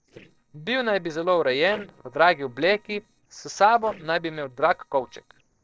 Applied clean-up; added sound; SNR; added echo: neural separator model SepFormer DNS4.